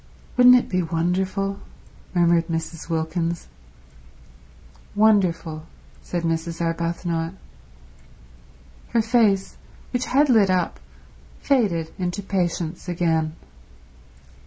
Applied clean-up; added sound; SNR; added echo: none; none; none; none.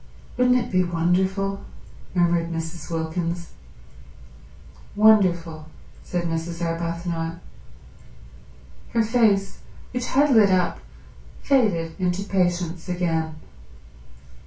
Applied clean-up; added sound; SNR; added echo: none; none; none; reverberation time 0.2 s.